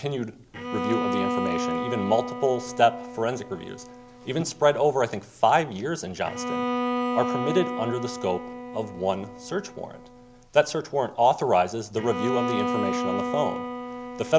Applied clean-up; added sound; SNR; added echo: none; Bowed string instrument; 5 dB; none.